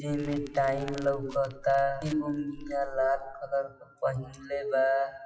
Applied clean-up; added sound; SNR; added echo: classical method WPE with log-MMSE.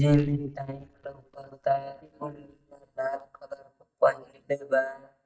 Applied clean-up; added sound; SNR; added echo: neural mask model DeepFilterNet 3.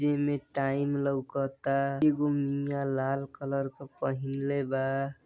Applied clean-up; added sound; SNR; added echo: none; none; none; none.